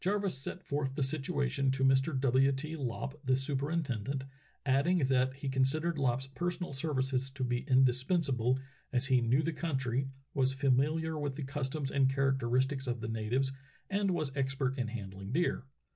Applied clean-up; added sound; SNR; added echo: none; none; none; none.